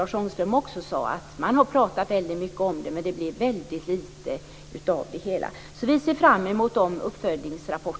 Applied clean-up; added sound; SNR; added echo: none; none; none; none.